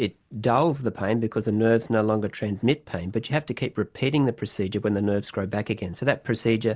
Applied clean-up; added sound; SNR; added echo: none; none; none; none.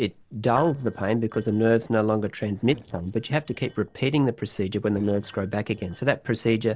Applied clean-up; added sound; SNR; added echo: neural separator model SepFormer DNS4.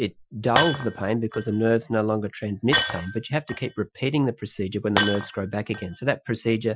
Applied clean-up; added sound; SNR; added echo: classical method Wiener filter.